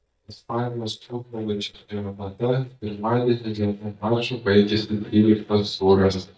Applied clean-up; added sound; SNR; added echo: neural mask model DeepFilterNet 3.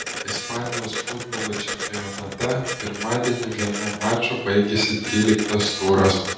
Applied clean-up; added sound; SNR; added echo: none; Printer; 7 dB; reverberation time 0.8 s.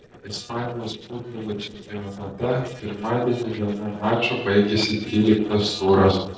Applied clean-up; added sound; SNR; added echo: neural separator model SepFormer DNS4.